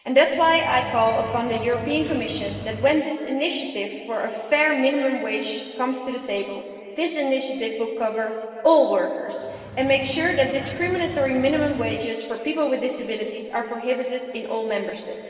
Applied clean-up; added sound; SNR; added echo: none; Bird; 13 dB; reverberation time 2.4 s.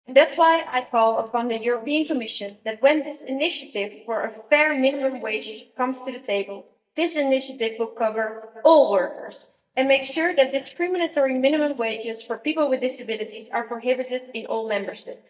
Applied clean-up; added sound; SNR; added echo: neural mask model DeepFilterNet 3.